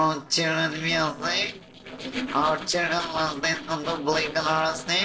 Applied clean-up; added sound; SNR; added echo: neural separator model SepFormer DNS4.